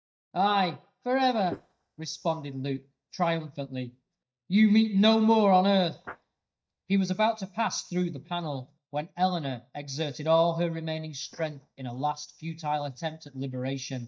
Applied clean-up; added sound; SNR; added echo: neural mask model DeepFilterNet 3.